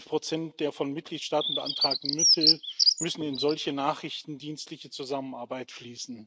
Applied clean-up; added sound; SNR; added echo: neural mask model RNNoise.